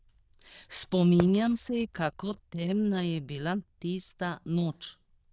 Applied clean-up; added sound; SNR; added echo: neural diffusion model UNIVERSE++.